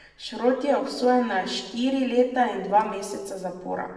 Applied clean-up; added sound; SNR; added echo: none; none; none; reverberation time 1.0 s.